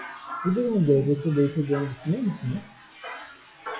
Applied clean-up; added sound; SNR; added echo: classical method WPE with log-MMSE.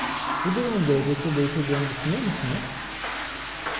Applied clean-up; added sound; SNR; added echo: none; Toilet flush / Water; 5 dB; reverberation time 1.0 s.